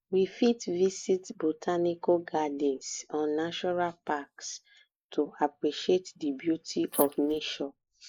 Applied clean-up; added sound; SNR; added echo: neural mask model Resemble Enhance denoiser.